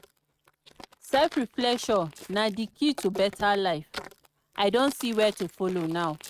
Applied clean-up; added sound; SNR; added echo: neural mask model RNNoise.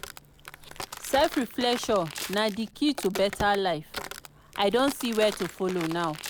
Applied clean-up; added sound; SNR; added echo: none; Walk, footsteps; 12 dB; none.